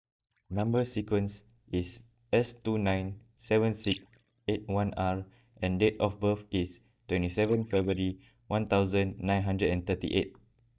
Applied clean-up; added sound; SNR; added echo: neural mask model DeepFilterNet 3.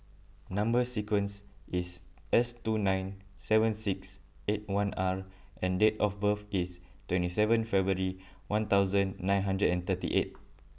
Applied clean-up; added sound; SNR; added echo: none; none; none; none.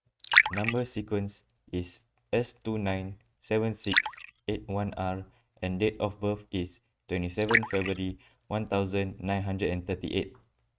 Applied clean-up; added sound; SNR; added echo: neural mask model RNNoise.